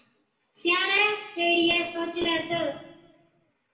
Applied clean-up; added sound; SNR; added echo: none; none; none; reverberation time 0.8 s.